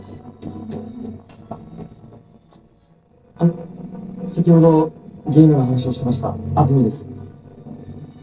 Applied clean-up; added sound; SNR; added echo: neural separator model SepFormer DNS4.